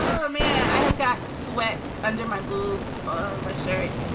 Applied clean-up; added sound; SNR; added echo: none; Fire; 0 dB; reverberation time 0.4 s.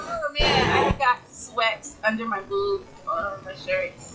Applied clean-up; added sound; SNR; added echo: classical method WPE with log-MMSE.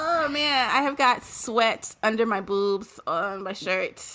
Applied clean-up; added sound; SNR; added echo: none; none; none; none.